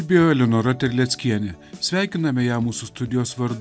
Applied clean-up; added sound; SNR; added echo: none; none; none; none.